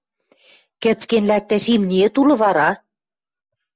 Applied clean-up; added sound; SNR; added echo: none; none; none; none.